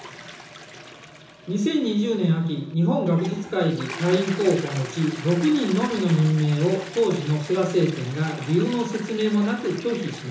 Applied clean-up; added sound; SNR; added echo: none; Toilet flush; 15 dB; reverberation time 0.7 s.